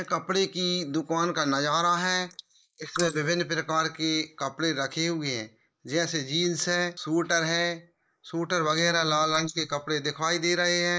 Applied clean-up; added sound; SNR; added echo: neural mask model Resemble Enhance denoiser.